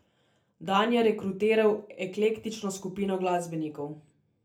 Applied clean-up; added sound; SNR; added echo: none; none; none; reverberation time 0.3 s.